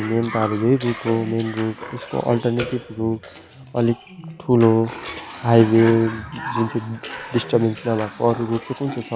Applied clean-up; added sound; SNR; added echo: none; Cough; 12 dB; none.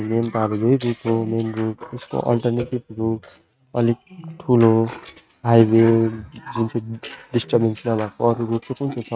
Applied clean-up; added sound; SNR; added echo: neural mask model RNNoise.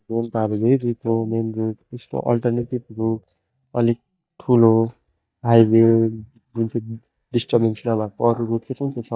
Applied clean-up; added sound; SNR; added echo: neural mask model DeepFilterNet 3.